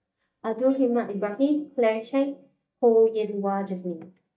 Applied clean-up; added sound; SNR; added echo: neural mask model DeepFilterNet 3.